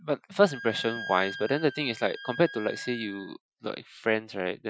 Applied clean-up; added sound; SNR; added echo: classical method Wiener filter.